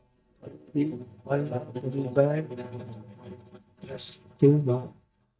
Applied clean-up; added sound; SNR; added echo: neural mask model DeepFilterNet 3.